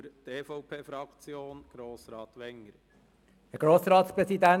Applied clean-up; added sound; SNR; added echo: none; none; none; none.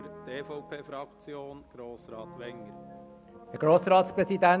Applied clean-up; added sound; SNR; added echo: none; Brass instrument; 19 dB; none.